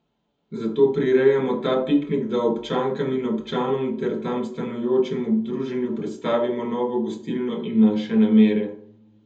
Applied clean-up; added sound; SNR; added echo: none; none; none; reverberation time 0.7 s.